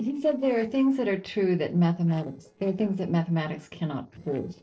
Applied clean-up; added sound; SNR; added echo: neural separator model SepFormer DNS4.